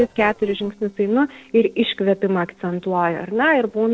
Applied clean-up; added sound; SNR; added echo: neural separator model SepFormer DNS4.